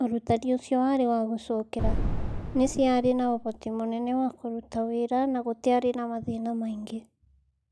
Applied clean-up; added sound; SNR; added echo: none; Boom; 2 dB; none.